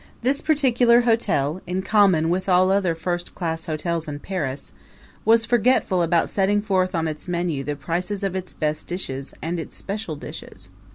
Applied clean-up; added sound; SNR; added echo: none; none; none; none.